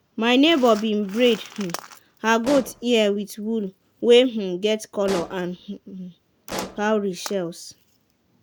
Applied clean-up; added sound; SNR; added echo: none; Explosion; 14 dB; none.